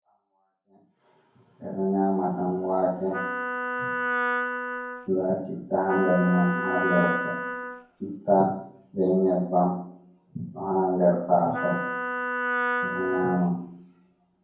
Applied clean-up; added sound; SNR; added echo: none; Wind instrument, woodwind instrument; 3 dB; reverberation time 0.9 s.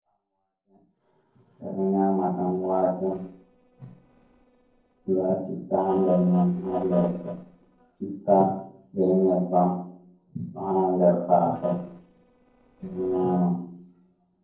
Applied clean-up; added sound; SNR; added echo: neural separator model SepFormer DNS4.